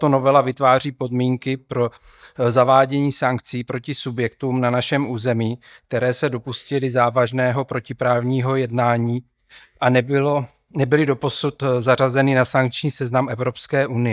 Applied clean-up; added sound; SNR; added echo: neural mask model DeepFilterNet 3.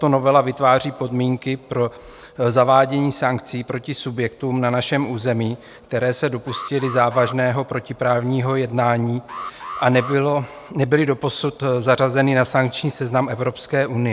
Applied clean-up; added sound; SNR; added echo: none; Alarm; 15 dB; none.